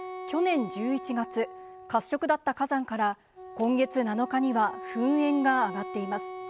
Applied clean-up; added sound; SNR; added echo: none; Wind instrument, woodwind instrument; 13 dB; none.